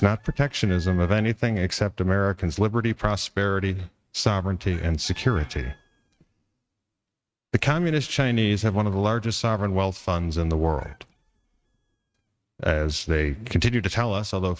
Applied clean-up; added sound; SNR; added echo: neural mask model RNNoise.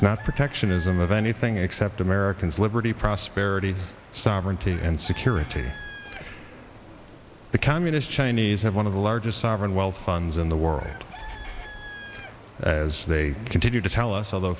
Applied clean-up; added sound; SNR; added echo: none; Chicken, rooster + Stream; 20 dB; none.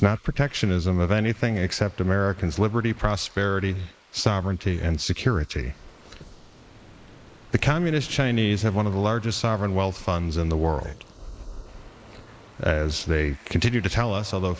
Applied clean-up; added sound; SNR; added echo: neural mask model Resemble Enhance denoiser.